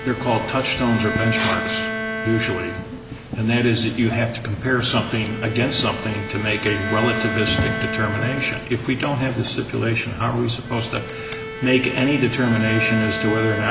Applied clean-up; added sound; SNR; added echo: none; Bowed string instrument; 8 dB; none.